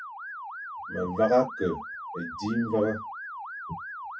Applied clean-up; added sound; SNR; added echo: classical method WPE with log-MMSE.